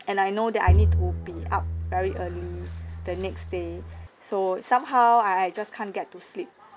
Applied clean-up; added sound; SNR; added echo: none; Bowed string instrument; -1 dB; none.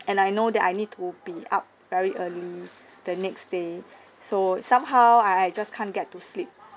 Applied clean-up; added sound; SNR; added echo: none; none; none; none.